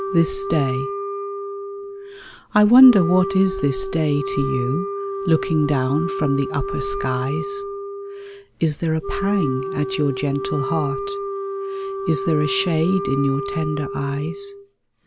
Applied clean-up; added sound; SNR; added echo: none; Wind instrument, woodwind instrument; 6 dB; none.